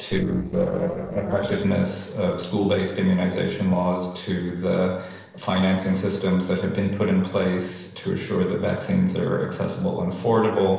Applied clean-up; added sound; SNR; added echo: neural separator model SepFormer DNS4.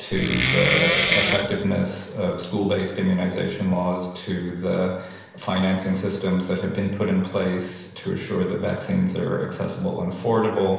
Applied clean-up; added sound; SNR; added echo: none; Wood; -1 dB; reverberation time 0.8 s.